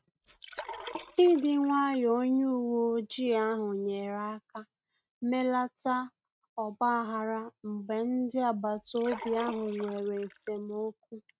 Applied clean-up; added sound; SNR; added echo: neural mask model RNNoise.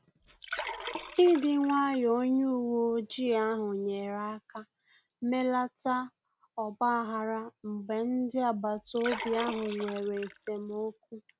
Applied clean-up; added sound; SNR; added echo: none; Liquid; 11 dB; none.